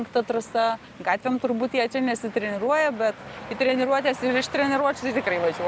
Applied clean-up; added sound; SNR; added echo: none; none; none; none.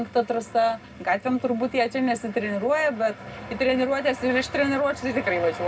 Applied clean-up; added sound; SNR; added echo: none; none; none; reverberation time 0.2 s.